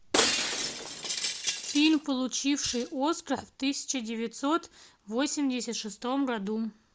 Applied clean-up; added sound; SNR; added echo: none; Shatter; 3 dB; none.